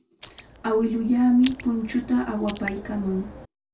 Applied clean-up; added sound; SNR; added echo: none; Raindrop; 15 dB; reverberation time 0.2 s.